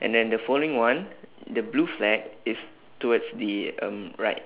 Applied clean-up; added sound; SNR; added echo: none; none; none; none.